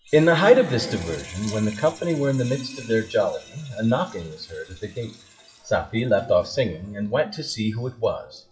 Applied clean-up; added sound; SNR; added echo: classical method WPE with log-MMSE.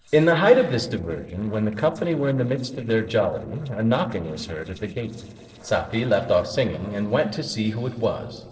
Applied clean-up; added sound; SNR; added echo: neural separator model SepFormer DNS4.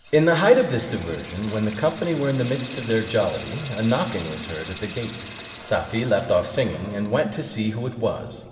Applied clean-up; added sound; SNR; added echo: none; Sink (filling or washing) / Water tap, faucet; 15 dB; reverberation time 2.1 s.